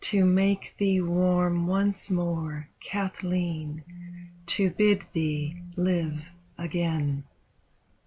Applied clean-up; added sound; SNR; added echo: none; Telephone; 16 dB; none.